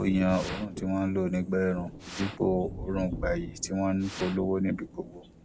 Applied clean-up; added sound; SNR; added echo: none; Thunder + Fire; 11 dB; none.